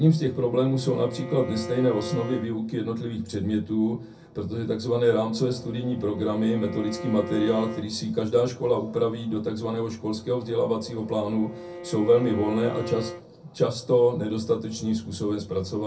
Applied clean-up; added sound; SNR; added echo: none; Bowed string instrument; 15 dB; reverberation time 0.3 s.